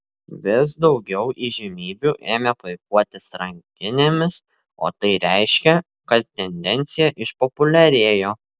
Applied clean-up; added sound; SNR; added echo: none; none; none; none.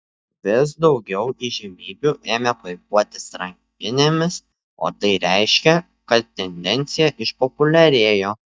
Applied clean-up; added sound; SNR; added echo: neural mask model DeepFilterNet 3.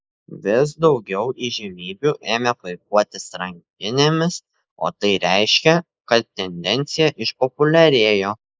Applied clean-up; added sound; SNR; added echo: neural mask model Resemble Enhance denoiser.